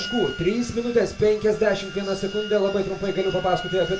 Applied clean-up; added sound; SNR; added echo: none; Wind instrument, woodwind instrument; 15 dB; reverberation time 0.3 s.